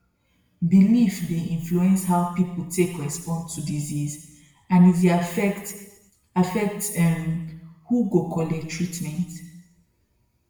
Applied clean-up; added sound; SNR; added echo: none; none; none; reverberation time 0.9 s.